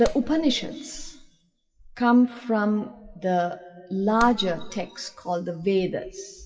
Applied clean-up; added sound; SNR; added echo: classical method WPE with log-MMSE.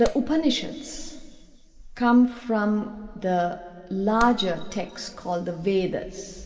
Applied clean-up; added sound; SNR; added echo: none; Clapping; 10 dB; reverberation time 2.3 s.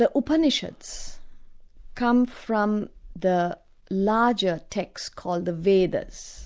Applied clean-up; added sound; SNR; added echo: none; none; none; none.